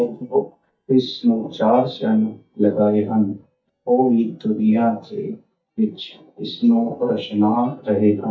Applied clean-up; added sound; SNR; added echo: neural mask model DeepFilterNet 3.